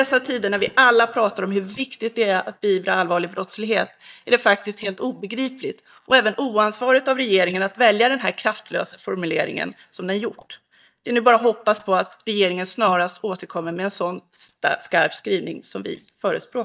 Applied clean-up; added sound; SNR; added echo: neural mask model DeepFilterNet 3.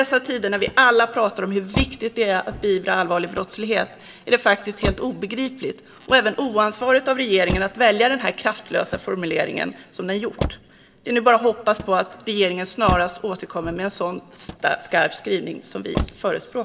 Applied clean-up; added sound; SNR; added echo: none; Motor vehicle (road); 12 dB; reverberation time 2.1 s.